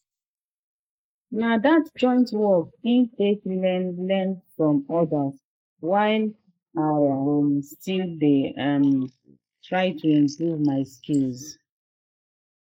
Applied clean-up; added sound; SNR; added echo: neural mask model Resemble Enhance denoiser.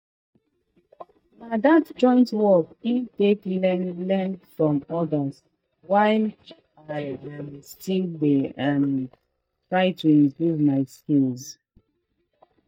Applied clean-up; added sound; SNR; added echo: neural mask model DeepFilterNet 3.